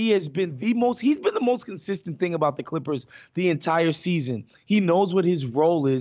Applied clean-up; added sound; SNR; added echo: none; none; none; none.